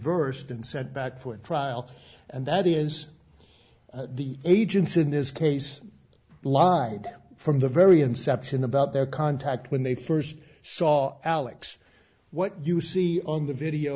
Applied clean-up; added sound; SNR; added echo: none; none; none; none.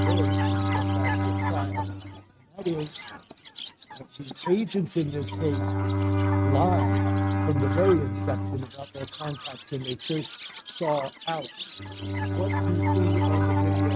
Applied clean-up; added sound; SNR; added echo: neural mask model RNNoise.